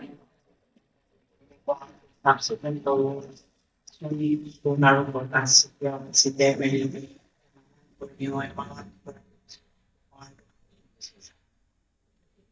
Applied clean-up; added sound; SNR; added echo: neural mask model DeepFilterNet 3.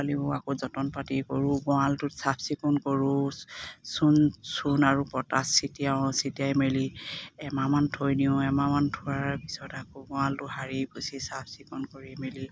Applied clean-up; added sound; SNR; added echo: none; none; none; none.